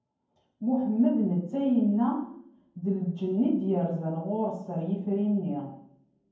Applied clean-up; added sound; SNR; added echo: none; none; none; reverberation time 0.9 s.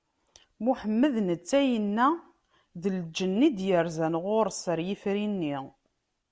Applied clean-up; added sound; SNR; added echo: none; none; none; none.